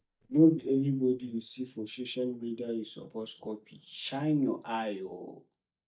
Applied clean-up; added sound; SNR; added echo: neural mask model DeepFilterNet 3.